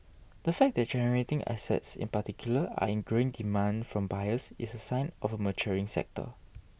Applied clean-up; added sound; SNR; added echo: none; none; none; none.